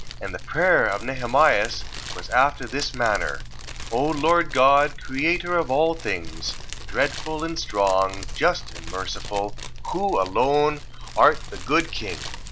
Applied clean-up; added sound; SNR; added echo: none; Fire; 9 dB; none.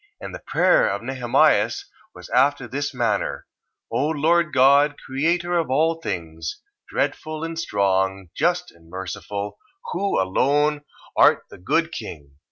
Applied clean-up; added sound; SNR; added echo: none; none; none; none.